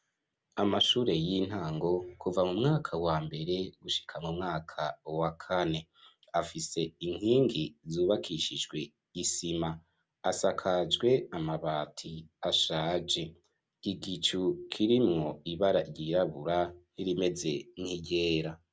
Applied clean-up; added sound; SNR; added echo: none; none; none; none.